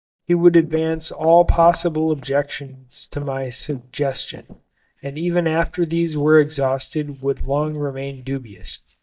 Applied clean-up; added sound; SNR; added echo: neural mask model DeepFilterNet 3.